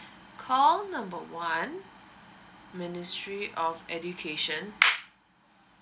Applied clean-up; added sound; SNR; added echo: none; none; none; none.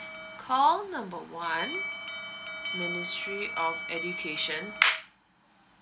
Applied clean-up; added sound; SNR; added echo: none; Alarm; 7 dB; none.